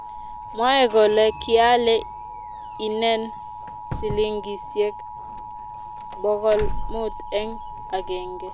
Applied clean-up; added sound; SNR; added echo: none; Alarm + Doorbell; 9 dB; none.